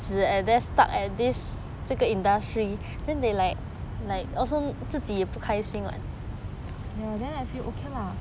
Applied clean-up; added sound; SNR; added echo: none; none; none; none.